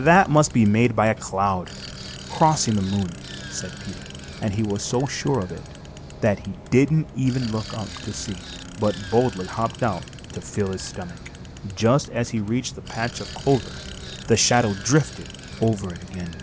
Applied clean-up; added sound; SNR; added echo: none; Bus + Bicycle; 14 dB; none.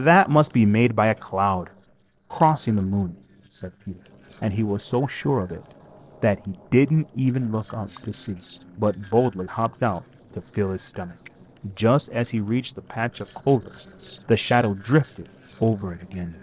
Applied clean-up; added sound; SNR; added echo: neural separator model SepFormer DNS4.